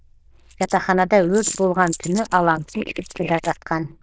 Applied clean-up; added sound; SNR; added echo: neural diffusion model UNIVERSE++.